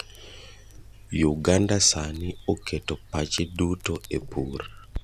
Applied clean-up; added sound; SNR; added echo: none; Crackle; 16 dB; none.